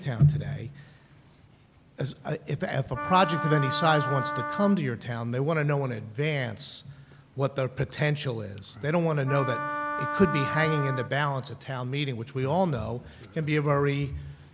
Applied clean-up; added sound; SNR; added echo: none; Wind instrument, woodwind instrument; 4 dB; none.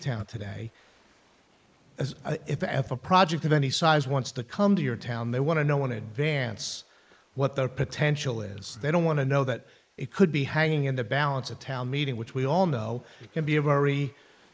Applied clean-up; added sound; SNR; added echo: neural mask model Resemble Enhance denoiser.